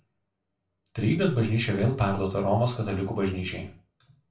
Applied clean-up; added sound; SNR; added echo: none; none; none; reverberation time 0.3 s.